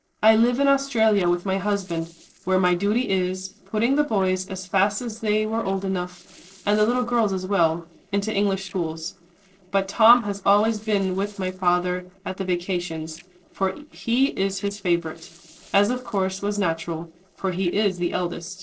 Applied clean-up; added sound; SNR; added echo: neural separator model SepFormer DNS4.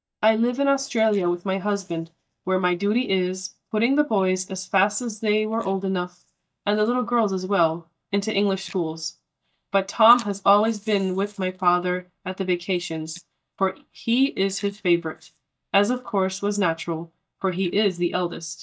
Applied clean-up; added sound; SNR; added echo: neural mask model DeepFilterNet 3.